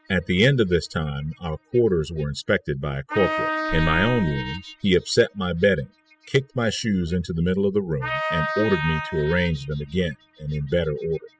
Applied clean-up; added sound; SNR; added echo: classical method spectral subtraction.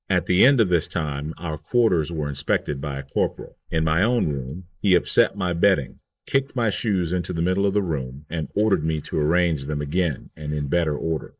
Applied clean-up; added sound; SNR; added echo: neural mask model Resemble Enhance denoiser.